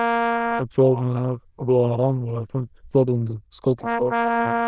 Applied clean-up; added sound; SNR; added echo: neural diffusion model UNIVERSE++.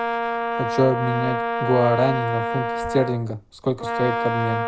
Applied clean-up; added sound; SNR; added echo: none; Brass instrument; 2 dB; none.